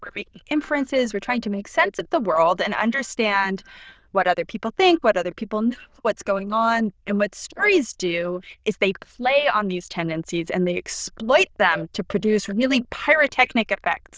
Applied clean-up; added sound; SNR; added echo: neural diffusion model UNIVERSE++.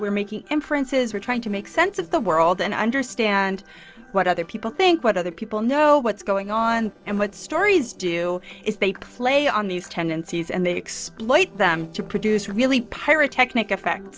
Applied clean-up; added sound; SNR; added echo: neural separator model SepFormer DNS4.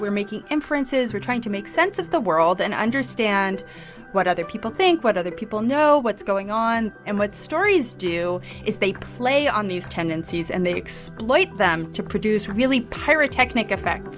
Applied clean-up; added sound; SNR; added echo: none; none; none; none.